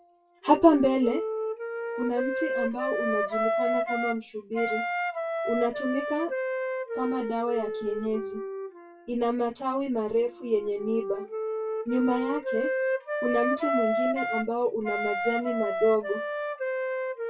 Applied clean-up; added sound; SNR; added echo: classical method WPE with log-MMSE.